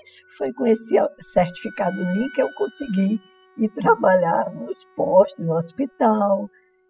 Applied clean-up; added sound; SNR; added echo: classical method spectral subtraction.